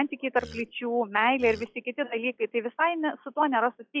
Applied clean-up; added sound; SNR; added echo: classical method log-MMSE.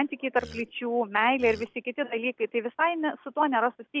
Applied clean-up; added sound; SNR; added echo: none; Burping, eructation; 17 dB; none.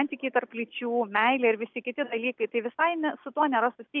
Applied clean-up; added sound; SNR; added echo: none; none; none; none.